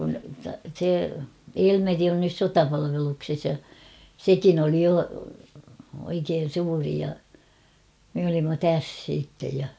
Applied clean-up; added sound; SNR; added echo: none; none; none; none.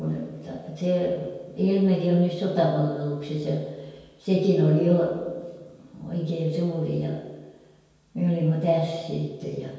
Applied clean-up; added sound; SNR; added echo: none; none; none; reverberation time 1.1 s.